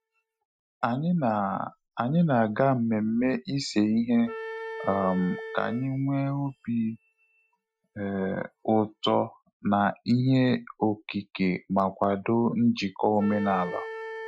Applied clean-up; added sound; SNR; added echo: classical method Wiener filter.